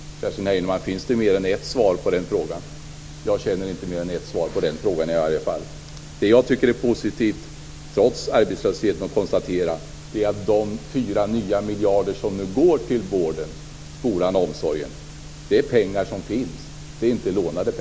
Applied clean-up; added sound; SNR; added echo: none; none; none; none.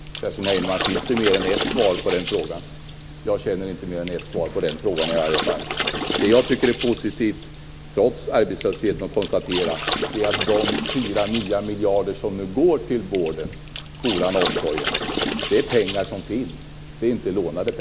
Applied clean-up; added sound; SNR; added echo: none; Water / Splash, splatter; 6 dB; none.